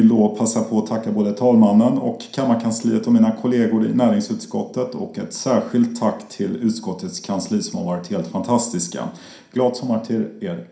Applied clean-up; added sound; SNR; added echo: none; none; none; reverberation time 0.5 s.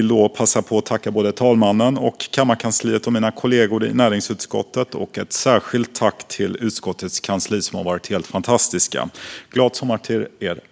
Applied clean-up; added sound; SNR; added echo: none; none; none; none.